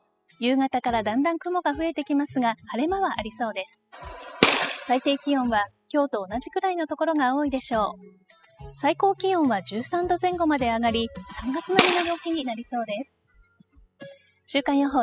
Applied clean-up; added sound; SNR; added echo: classical method spectral subtraction.